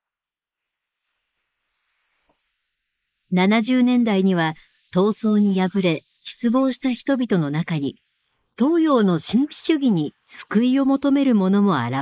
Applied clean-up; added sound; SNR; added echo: neural mask model Resemble Enhance denoiser.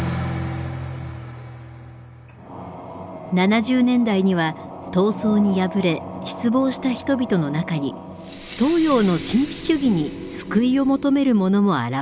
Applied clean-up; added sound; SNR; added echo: none; none; none; none.